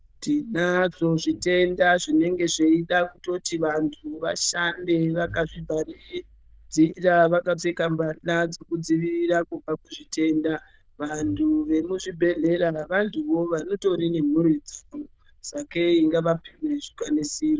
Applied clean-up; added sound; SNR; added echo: neural diffusion model UNIVERSE++.